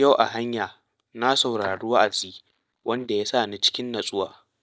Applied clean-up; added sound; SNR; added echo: neural mask model DeepFilterNet 3.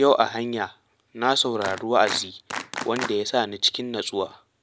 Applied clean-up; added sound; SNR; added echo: none; Clapping; 10 dB; none.